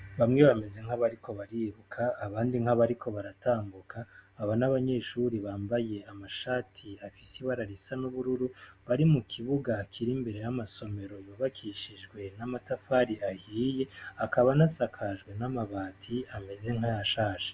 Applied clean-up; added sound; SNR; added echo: none; none; none; none.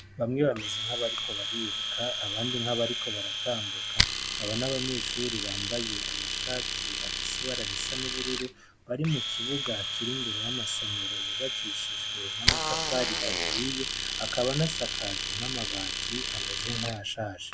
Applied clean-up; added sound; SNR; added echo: none; Domestic sounds, home sounds + Fart; -3 dB; none.